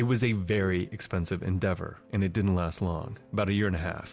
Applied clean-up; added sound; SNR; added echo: none; none; none; none.